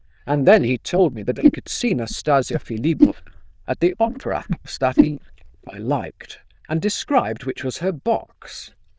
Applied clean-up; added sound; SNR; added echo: neural diffusion model UNIVERSE++.